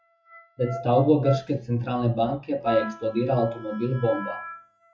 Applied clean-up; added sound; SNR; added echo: classical method WPE with log-MMSE.